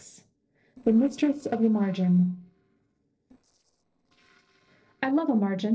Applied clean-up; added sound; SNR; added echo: neural separator model SepFormer DNS4.